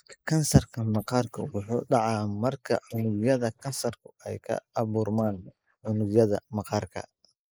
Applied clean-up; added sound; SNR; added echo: neural mask model Resemble Enhance denoiser.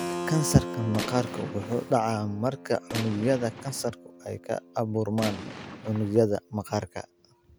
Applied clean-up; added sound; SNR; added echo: none; Gunshot, gunfire + Keyboard (musical); 10 dB; none.